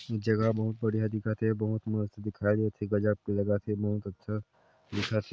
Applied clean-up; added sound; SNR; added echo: none; none; none; none.